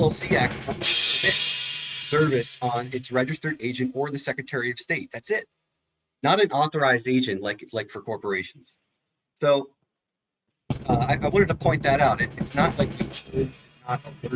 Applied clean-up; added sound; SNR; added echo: neural mask model RNNoise.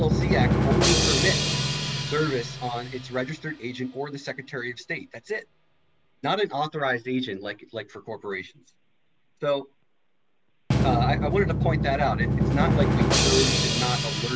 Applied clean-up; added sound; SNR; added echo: none; Drum; -3 dB; none.